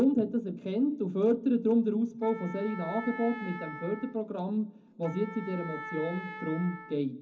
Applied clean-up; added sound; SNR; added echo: none; Wind instrument, woodwind instrument; 13 dB; reverberation time 0.3 s.